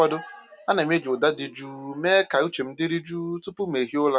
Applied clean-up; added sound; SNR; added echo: none; none; none; none.